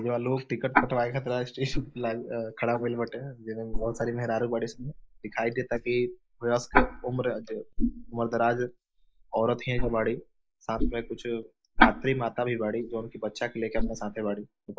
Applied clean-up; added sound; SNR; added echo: neural mask model Resemble Enhance denoiser.